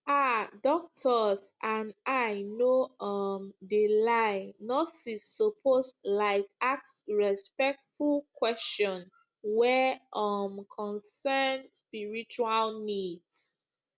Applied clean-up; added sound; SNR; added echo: none; none; none; none.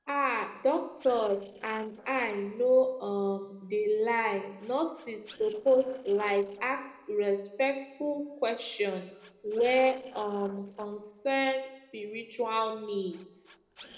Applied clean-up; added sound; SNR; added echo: neural separator model SepFormer DNS4.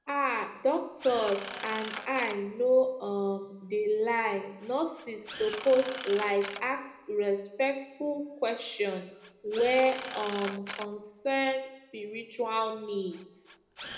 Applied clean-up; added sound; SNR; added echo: none; Drill; 15 dB; reverberation time 0.9 s.